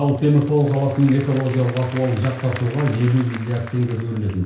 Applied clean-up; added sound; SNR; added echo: none; Applause / Crowd; 18 dB; reverberation time 0.5 s.